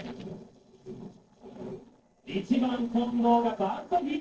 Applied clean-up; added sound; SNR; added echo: neural separator model SepFormer DNS4.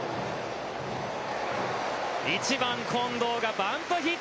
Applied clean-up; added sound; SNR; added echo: none; none; none; none.